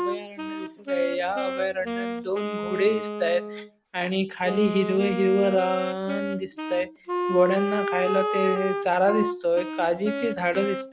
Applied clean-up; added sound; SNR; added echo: none; Wind instrument, woodwind instrument; 5 dB; none.